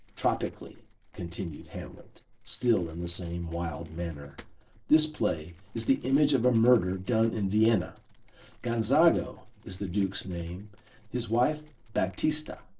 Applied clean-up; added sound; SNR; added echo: neural separator model SepFormer DNS4.